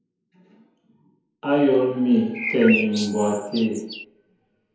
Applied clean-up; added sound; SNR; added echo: none; Bird; 7 dB; reverberation time 0.9 s.